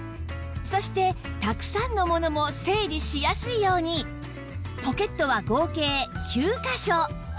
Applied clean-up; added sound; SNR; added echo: none; none; none; none.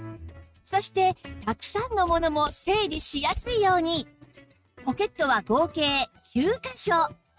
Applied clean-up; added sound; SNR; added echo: neural mask model RNNoise.